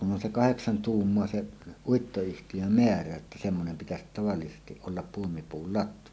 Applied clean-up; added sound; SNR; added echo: none; none; none; none.